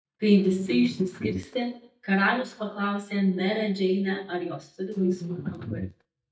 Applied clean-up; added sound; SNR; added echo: neural mask model DeepFilterNet 3.